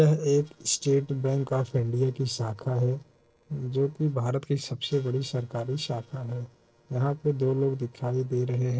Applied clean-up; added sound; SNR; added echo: neural separator model SepFormer DNS4.